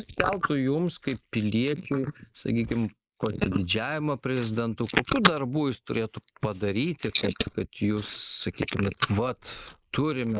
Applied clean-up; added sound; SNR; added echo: neural mask model Resemble Enhance denoiser.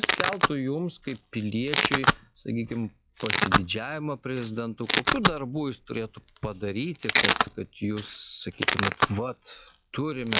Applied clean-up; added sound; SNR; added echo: classical method log-MMSE.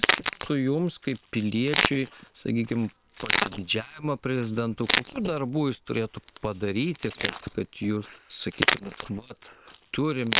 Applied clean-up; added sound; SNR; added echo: neural separator model SepFormer WHAM!.